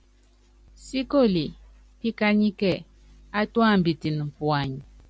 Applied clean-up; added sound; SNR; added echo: none; none; none; none.